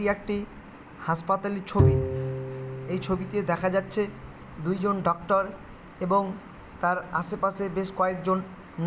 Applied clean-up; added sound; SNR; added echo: none; Bowed string instrument; 1 dB; none.